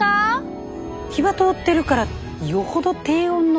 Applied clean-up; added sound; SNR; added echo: none; none; none; none.